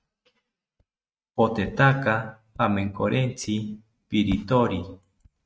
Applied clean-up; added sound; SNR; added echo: neural mask model RNNoise.